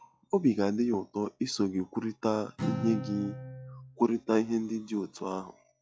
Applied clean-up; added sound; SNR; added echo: classical method log-MMSE.